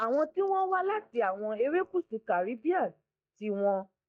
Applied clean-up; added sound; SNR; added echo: neural mask model DeepFilterNet 3.